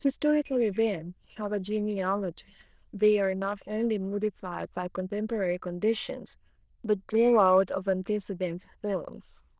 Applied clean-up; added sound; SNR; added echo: neural diffusion model UNIVERSE++.